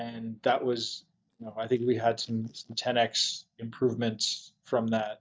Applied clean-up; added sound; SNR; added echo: neural mask model DeepFilterNet 3.